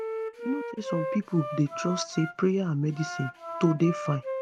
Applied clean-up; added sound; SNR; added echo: none; Wind instrument, woodwind instrument; 7 dB; none.